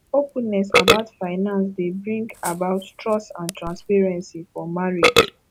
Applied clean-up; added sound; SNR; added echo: none; Burping, eructation; 1 dB; none.